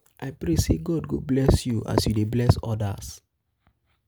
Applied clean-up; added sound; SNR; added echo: none; none; none; none.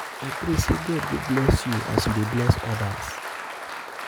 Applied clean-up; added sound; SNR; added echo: none; Applause; 7 dB; none.